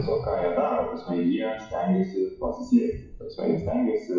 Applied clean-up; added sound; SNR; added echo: classical method WPE with log-MMSE.